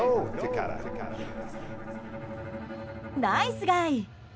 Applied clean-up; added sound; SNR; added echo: none; Bowed string instrument; 9 dB; none.